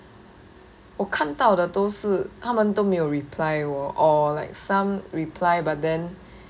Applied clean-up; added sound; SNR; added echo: none; none; none; none.